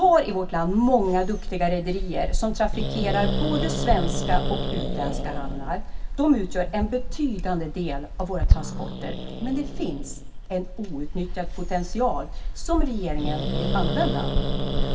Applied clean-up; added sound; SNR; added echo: none; Growling; -1 dB; reverberation time 0.2 s.